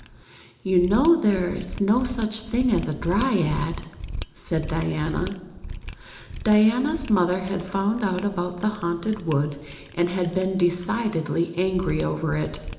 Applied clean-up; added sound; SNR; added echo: none; Mechanisms; 12 dB; reverberation time 0.8 s.